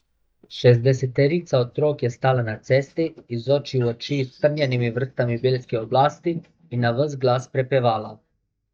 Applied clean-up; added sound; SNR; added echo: neural mask model DeepFilterNet 3.